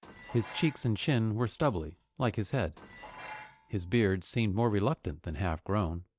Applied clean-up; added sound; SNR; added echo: none; Dishes, pots, and pans; 20 dB; none.